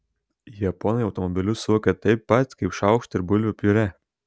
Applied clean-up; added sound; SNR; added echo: none; none; none; none.